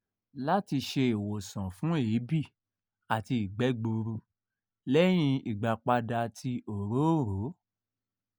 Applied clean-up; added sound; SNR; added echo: none; none; none; none.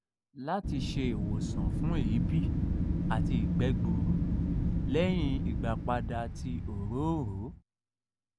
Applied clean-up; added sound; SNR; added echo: none; Wind; -4 dB; none.